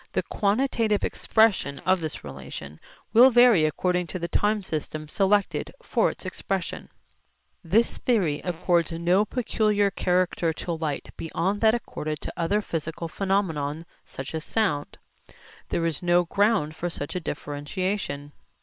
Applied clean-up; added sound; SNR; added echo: neural separator model SepFormer WHAM!.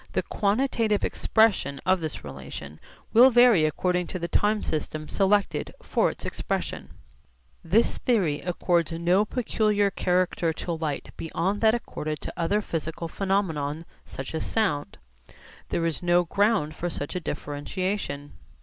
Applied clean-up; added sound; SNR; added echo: none; none; none; none.